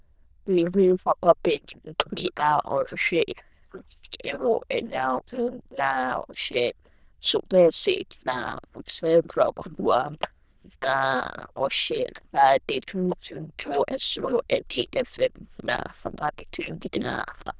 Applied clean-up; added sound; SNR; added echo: neural diffusion model UNIVERSE++.